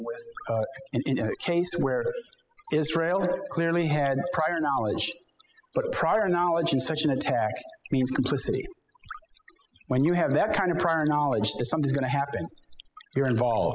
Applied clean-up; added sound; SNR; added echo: classical method spectral subtraction.